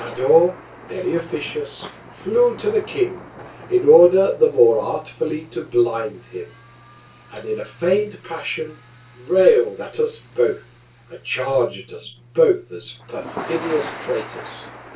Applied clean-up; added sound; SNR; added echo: none; Thunder / Rain; 18 dB; reverberation time 0.2 s.